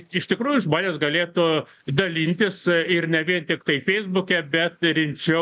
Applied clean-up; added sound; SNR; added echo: none; none; none; none.